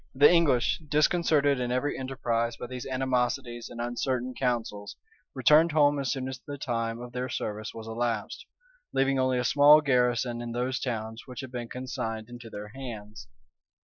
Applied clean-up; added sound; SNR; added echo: classical method Wiener filter.